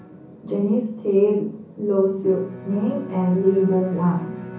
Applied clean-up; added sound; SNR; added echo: none; Bowed string instrument; 17 dB; reverberation time 0.6 s.